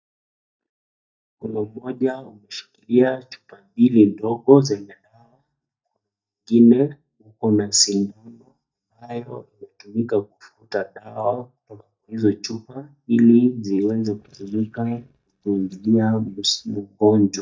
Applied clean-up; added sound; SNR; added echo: neural mask model DeepFilterNet 3.